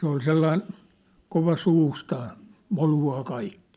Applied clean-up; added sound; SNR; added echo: none; none; none; none.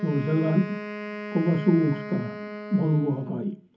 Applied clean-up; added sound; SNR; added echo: none; Wind instrument, woodwind instrument; 11 dB; reverberation time 0.3 s.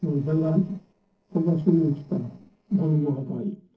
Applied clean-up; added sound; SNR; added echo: neural separator model SepFormer DNS4.